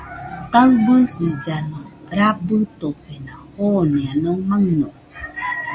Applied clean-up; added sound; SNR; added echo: none; none; none; none.